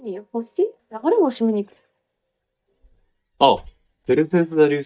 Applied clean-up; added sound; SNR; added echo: neural mask model DeepFilterNet 3.